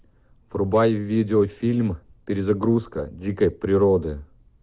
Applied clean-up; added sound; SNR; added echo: none; none; none; none.